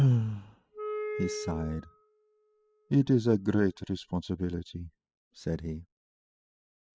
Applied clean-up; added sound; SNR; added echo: classical method spectral subtraction.